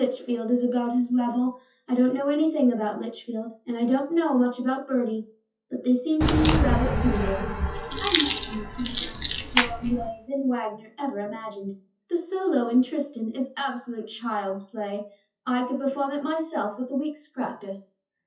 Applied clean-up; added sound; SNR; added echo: classical method WPE with log-MMSE.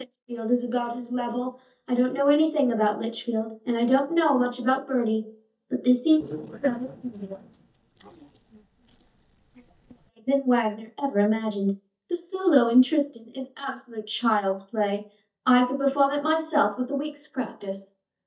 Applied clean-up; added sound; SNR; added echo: neural mask model DeepFilterNet 3.